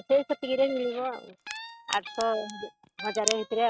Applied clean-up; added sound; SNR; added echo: neural mask model RNNoise.